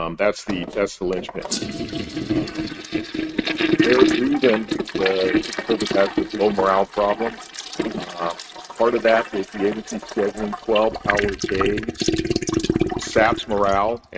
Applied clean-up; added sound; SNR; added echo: neural mask model RNNoise.